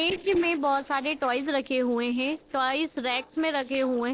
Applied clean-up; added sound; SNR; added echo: neural separator model SepFormer DNS4.